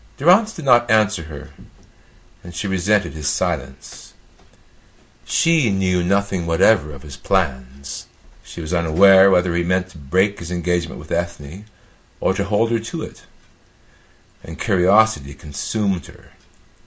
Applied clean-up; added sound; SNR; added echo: none; none; none; none.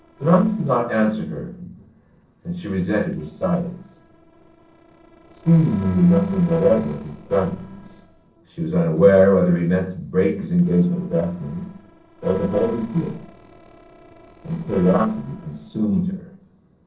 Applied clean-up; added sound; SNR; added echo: neural separator model SepFormer DNS4.